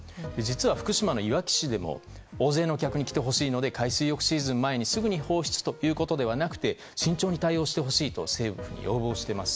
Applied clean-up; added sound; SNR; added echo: none; none; none; none.